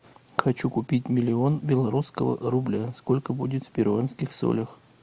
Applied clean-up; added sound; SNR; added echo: none; none; none; none.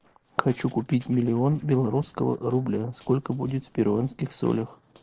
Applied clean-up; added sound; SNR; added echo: neural separator model SepFormer DNS4.